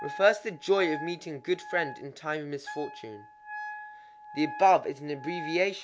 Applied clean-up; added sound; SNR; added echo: none; Wind instrument, woodwind instrument; 13 dB; none.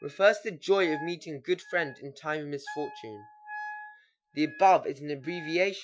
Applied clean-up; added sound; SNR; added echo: classical method Wiener filter.